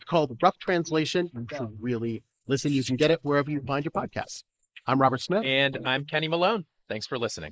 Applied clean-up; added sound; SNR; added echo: neural mask model Resemble Enhance denoiser.